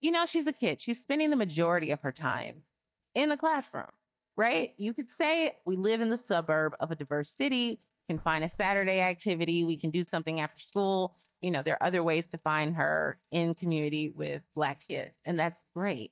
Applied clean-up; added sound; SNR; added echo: neural mask model DeepFilterNet 3.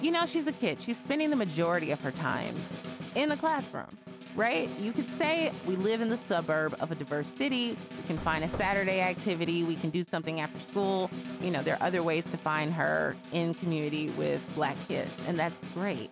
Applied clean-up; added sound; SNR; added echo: none; Knock / Wood + Snare drum; 11 dB; none.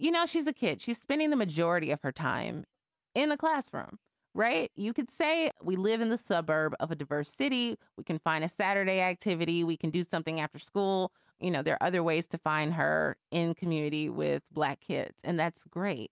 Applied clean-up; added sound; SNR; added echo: none; none; none; none.